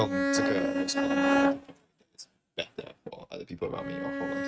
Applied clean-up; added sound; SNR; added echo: neural mask model RNNoise.